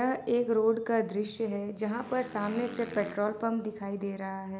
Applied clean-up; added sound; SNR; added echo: none; Motorcycle; 17 dB; none.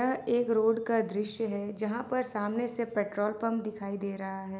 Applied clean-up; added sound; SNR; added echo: none; none; none; none.